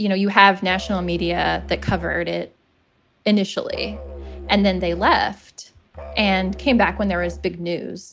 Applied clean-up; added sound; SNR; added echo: none; Musical instrument; 14 dB; none.